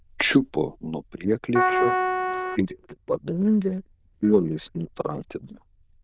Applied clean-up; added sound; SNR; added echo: neural diffusion model UNIVERSE++.